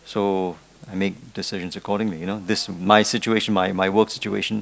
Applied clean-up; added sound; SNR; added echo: none; none; none; none.